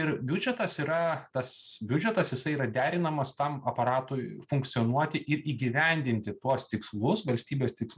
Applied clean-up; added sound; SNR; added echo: none; none; none; none.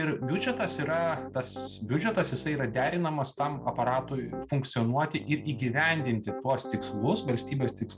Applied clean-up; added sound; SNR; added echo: none; Piano; 11 dB; none.